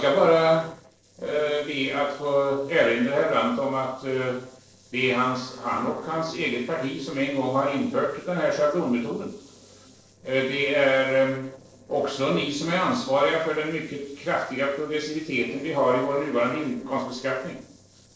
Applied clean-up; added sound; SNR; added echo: neural separator model SepFormer DNS4.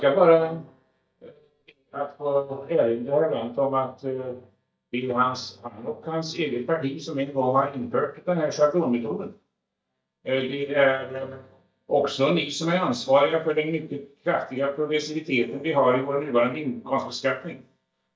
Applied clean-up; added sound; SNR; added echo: neural mask model DeepFilterNet 3.